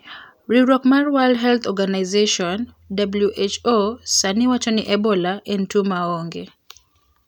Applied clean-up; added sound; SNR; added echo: none; none; none; none.